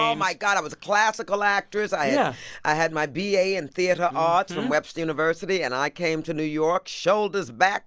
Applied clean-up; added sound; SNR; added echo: none; none; none; none.